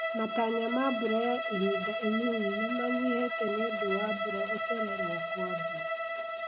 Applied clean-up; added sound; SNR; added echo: none; Bowed string instrument; 1 dB; none.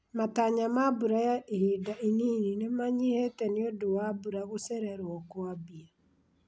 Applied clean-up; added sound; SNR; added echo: none; none; none; none.